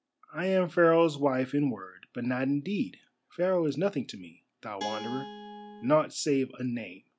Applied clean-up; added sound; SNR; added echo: none; Guitar; 10 dB; none.